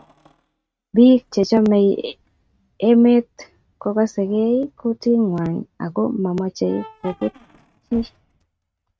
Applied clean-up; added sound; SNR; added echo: neural mask model RNNoise.